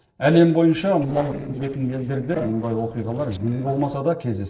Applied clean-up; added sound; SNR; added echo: neural separator model SepFormer DNS4.